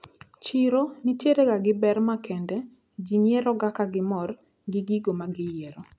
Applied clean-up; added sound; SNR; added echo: none; none; none; none.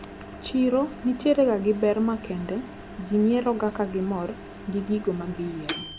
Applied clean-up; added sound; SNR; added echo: none; Microwave oven; 14 dB; none.